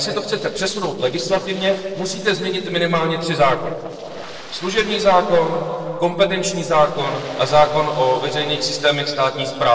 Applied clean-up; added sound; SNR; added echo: neural separator model SepFormer DNS4.